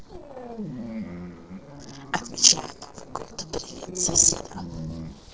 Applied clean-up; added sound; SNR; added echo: neural separator model SepFormer DNS4.